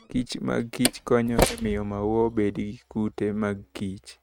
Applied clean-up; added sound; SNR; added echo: neural mask model RNNoise.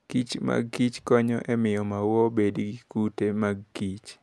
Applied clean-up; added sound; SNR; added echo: none; none; none; none.